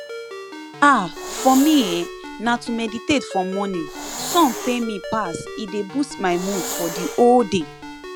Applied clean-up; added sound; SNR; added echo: none; Hiss + Ringtone; 10 dB; none.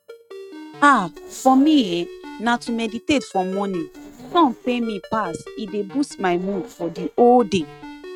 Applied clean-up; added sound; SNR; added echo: neural mask model RNNoise.